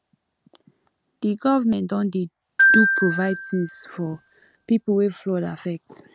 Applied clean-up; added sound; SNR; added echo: none; Glockenspiel; -1 dB; none.